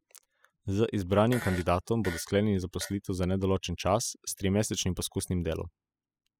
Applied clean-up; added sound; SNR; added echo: classical method spectral subtraction.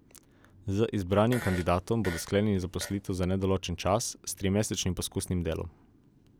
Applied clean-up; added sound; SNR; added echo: none; Fart; 14 dB; none.